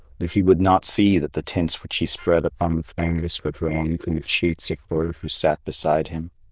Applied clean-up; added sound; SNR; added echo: neural diffusion model UNIVERSE++.